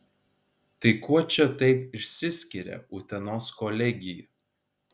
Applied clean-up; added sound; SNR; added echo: none; none; none; none.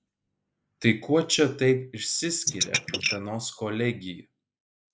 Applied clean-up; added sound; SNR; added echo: neural mask model Resemble Enhance denoiser.